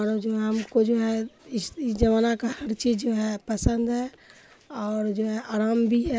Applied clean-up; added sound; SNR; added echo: neural mask model Resemble Enhance denoiser.